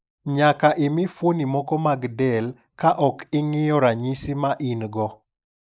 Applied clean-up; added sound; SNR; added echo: neural mask model Resemble Enhance denoiser.